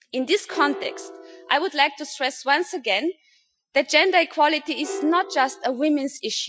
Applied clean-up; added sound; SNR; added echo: classical method Wiener filter.